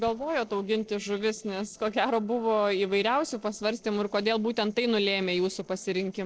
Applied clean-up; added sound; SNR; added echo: neural separator model SepFormer DNS4.